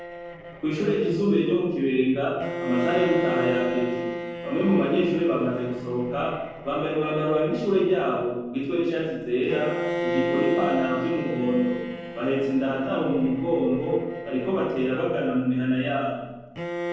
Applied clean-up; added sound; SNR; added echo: none; Bowed string instrument; 8 dB; reverberation time 1.3 s.